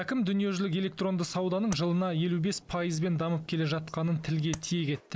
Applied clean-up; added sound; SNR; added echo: none; Tap; 13 dB; none.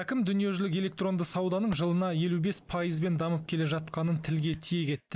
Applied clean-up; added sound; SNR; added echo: neural mask model DeepFilterNet 3.